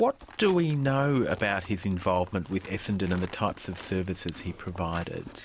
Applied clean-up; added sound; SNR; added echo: none; Livestock, farm animals, working animals; 19 dB; none.